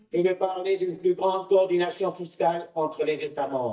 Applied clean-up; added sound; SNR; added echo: neural mask model DeepFilterNet 3.